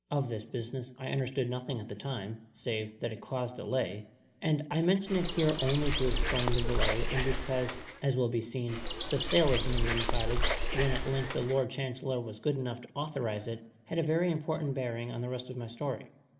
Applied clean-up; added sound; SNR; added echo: none; Bird; -2 dB; reverberation time 0.9 s.